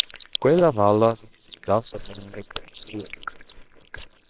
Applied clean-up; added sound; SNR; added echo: neural separator model SepFormer WHAMR!.